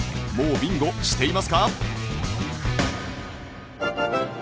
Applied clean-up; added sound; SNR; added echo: none; none; none; none.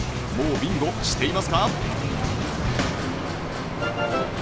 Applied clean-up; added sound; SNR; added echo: none; Bicycle; 3 dB; none.